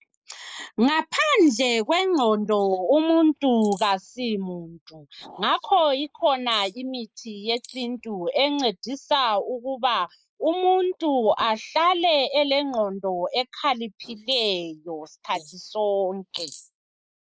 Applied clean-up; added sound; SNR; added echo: neural mask model Resemble Enhance denoiser.